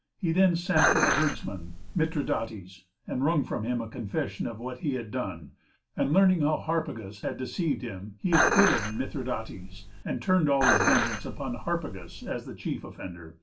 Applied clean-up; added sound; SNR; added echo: none; Dishes, pots, and pans; 0 dB; reverberation time 0.2 s.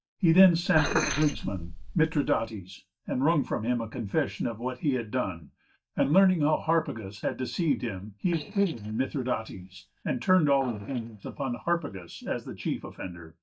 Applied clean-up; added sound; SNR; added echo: neural mask model DeepFilterNet 3.